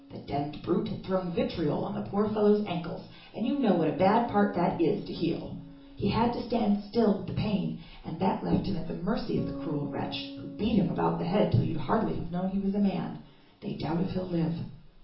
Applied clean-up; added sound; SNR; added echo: none; Bass guitar; 17 dB; reverberation time 0.8 s.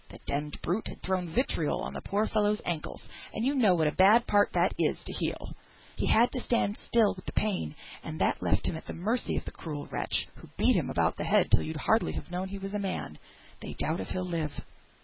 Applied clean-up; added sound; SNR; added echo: none; none; none; none.